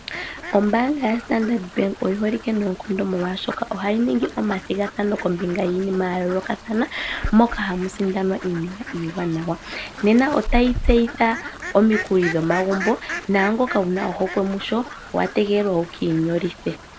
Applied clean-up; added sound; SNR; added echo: none; Fowl; 10 dB; none.